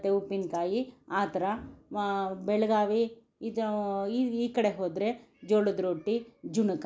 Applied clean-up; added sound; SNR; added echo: none; none; none; none.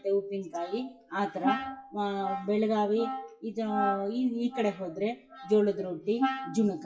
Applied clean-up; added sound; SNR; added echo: classical method WPE with log-MMSE.